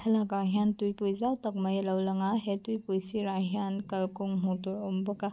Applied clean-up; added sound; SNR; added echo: none; none; none; none.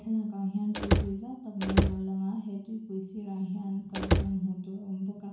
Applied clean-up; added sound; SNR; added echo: none; Slam / Wood; -5 dB; reverberation time 0.6 s.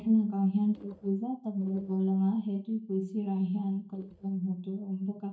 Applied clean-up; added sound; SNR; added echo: neural mask model DeepFilterNet 3.